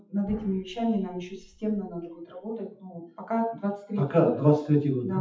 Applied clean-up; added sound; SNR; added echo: classical method WPE with log-MMSE.